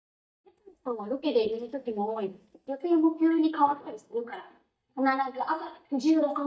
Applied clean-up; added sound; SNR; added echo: neural mask model DeepFilterNet 3.